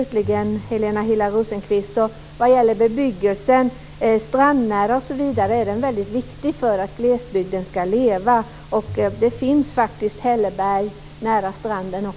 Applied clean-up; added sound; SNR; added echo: none; Bowed string instrument; 20 dB; none.